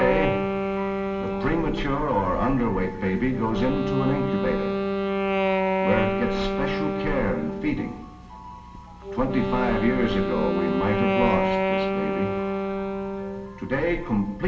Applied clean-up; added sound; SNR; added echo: none; Wind instrument, woodwind instrument; 0 dB; reverberation time 0.8 s.